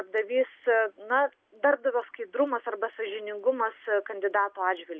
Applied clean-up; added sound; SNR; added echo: none; none; none; none.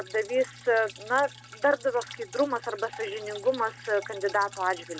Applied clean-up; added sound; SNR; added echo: none; Drip; 17 dB; none.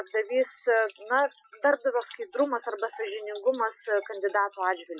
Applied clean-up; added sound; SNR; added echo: classical method Wiener filter.